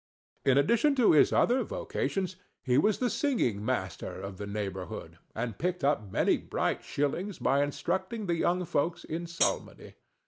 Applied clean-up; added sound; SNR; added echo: none; Hi-hat; 3 dB; none.